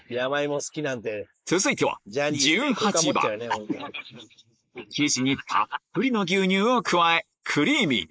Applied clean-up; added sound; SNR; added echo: neural mask model Resemble Enhance denoiser.